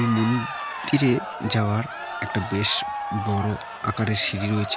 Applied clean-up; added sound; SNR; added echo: none; Crowd; 8 dB; none.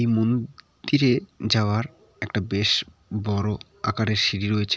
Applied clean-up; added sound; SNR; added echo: none; none; none; none.